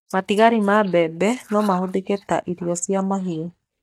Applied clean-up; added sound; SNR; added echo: neural mask model DeepFilterNet 3.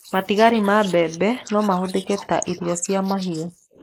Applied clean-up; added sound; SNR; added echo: neural mask model Resemble Enhance denoiser.